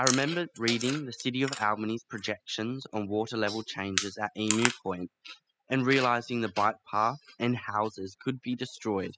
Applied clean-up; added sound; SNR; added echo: classical method spectral subtraction.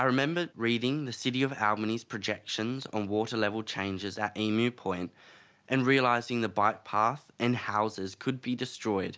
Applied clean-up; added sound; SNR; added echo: none; none; none; none.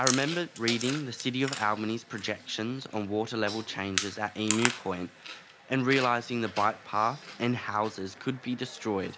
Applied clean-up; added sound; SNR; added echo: none; Chewing, mastication; 8 dB; none.